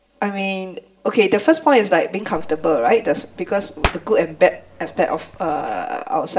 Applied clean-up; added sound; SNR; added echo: none; Hands; 12 dB; reverberation time 0.5 s.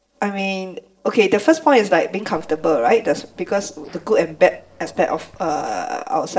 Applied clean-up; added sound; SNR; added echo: neural separator model SepFormer DNS4.